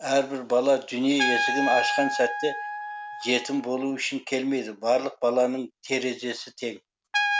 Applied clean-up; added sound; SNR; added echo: none; Trumpet; 5 dB; none.